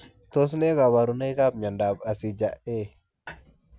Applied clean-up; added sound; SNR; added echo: none; none; none; none.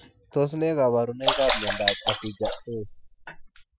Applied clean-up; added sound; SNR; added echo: classical method spectral subtraction.